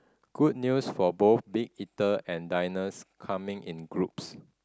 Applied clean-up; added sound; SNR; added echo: none; none; none; none.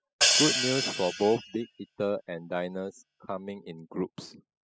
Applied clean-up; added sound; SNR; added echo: classical method spectral subtraction.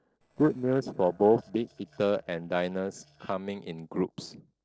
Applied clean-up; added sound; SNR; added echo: neural separator model SepFormer DNS4.